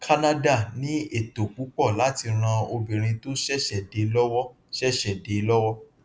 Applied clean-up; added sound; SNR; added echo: none; none; none; none.